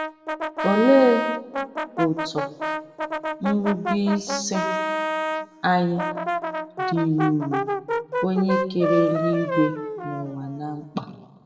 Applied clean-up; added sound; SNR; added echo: none; Brass instrument; 3 dB; reverberation time 1.0 s.